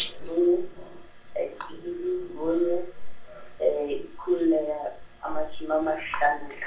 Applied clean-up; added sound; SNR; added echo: none; none; none; reverberation time 0.3 s.